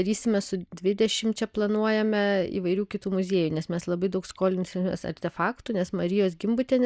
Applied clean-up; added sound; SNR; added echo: neural mask model DeepFilterNet 3.